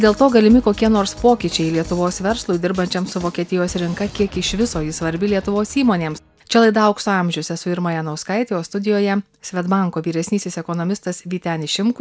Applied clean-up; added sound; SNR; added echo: none; none; none; none.